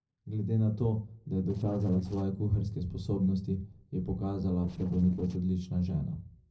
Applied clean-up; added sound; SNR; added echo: neural separator model SepFormer DNS4.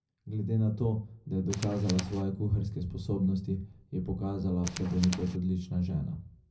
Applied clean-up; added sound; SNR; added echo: none; Tools; 10 dB; reverberation time 0.4 s.